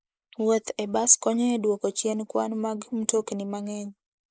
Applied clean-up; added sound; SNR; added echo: neural mask model Resemble Enhance denoiser.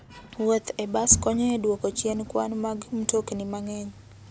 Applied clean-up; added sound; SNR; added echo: none; Sliding door; 13 dB; none.